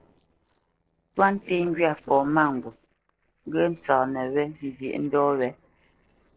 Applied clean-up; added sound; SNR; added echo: neural separator model SepFormer DNS4.